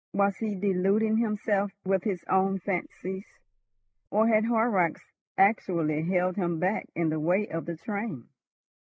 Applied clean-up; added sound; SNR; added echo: neural mask model Resemble Enhance denoiser.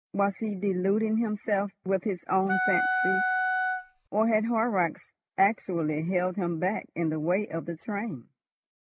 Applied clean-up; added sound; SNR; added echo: none; Wind instrument, woodwind instrument; -1 dB; none.